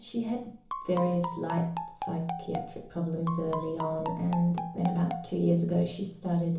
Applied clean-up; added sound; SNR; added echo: none; Marimba, xylophone; 8 dB; reverberation time 0.8 s.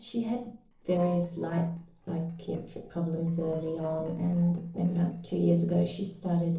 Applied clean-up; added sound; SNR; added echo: neural separator model SepFormer DNS4.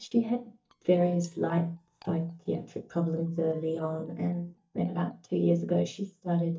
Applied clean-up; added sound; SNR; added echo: neural mask model DeepFilterNet 3.